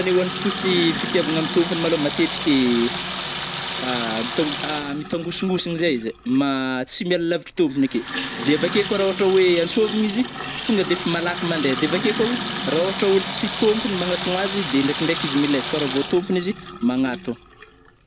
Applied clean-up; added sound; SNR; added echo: none; Sink (filling or washing) / Water tap, faucet; 7 dB; none.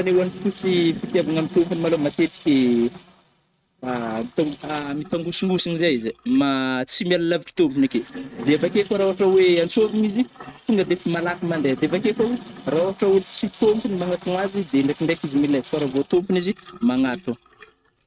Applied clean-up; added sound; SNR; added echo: neural mask model RNNoise.